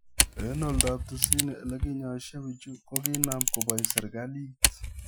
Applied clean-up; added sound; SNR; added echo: classical method Wiener filter.